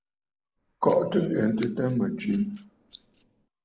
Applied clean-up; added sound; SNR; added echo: neural mask model Resemble Enhance denoiser.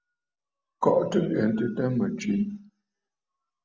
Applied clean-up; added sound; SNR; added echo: none; none; none; none.